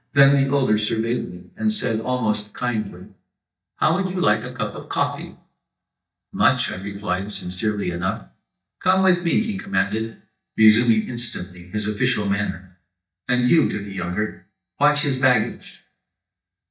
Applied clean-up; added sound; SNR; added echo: neural mask model DeepFilterNet 3.